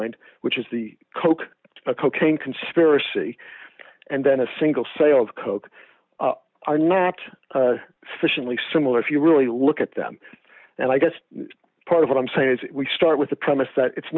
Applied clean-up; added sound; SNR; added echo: none; none; none; none.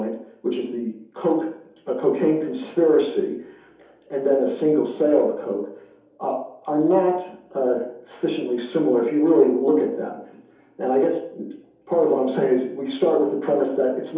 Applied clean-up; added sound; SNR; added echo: none; none; none; reverberation time 2.8 s.